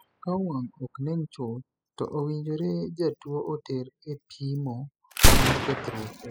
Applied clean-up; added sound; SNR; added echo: classical method spectral subtraction.